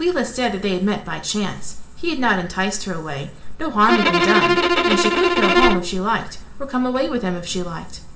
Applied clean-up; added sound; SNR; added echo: none; Bowed string instrument; -3 dB; reverberation time 1.9 s.